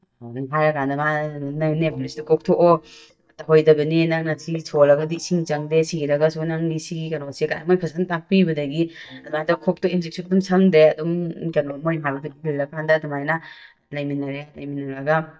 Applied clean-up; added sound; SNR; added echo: neural mask model DeepFilterNet 3.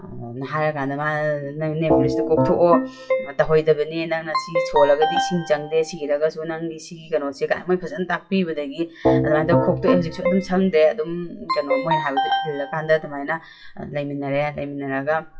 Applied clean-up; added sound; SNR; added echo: classical method WPE with log-MMSE.